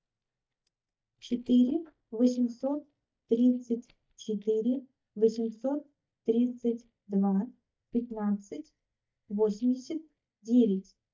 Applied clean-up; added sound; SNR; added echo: neural mask model DeepFilterNet 3.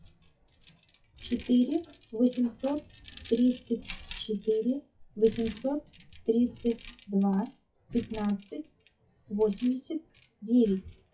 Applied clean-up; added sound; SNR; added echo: classical method WPE with log-MMSE.